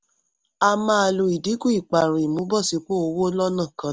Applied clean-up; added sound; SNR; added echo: none; none; none; none.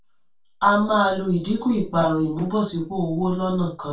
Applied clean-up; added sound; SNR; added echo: none; none; none; reverberation time 0.2 s.